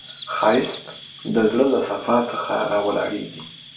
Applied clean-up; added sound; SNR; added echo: none; Chirp, tweet; 15 dB; reverberation time 0.2 s.